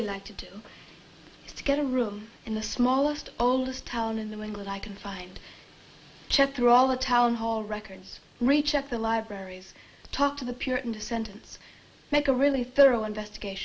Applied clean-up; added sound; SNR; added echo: none; none; none; none.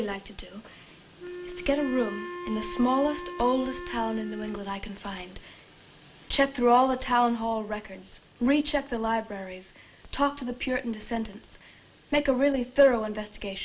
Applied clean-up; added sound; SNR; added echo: none; Wind instrument, woodwind instrument; 10 dB; none.